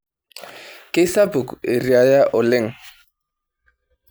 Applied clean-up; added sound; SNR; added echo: none; none; none; none.